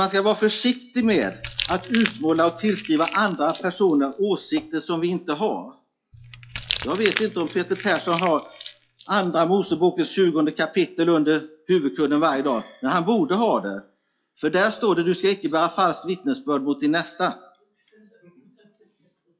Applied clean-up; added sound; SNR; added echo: classical method log-MMSE.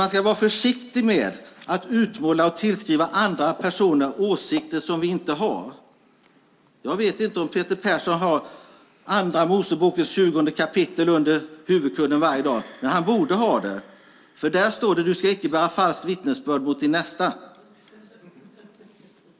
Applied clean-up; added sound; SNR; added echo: none; none; none; none.